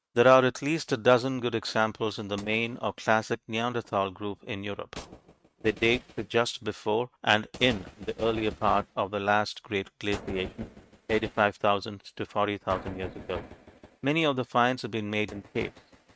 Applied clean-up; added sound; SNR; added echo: neural mask model RNNoise.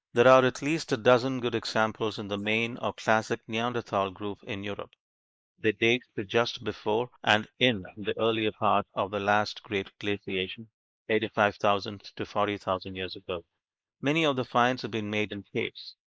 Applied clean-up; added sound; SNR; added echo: neural mask model Resemble Enhance denoiser.